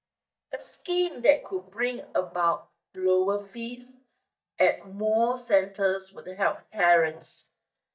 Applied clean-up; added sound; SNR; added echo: neural mask model DeepFilterNet 3.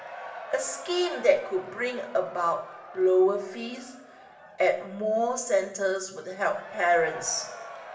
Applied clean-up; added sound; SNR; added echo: none; Crowd / Cheering; 16 dB; reverberation time 0.7 s.